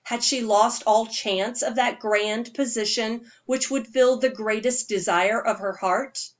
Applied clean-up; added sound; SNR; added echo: none; none; none; none.